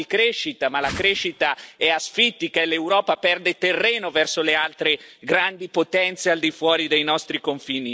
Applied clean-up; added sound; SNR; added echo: none; Whoosh, swoosh, swish; 13 dB; none.